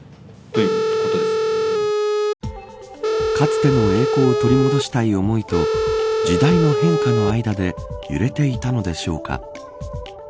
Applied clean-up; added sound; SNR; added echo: none; Telephone; -2 dB; none.